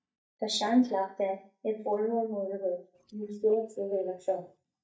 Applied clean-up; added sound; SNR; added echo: neural mask model DeepFilterNet 3.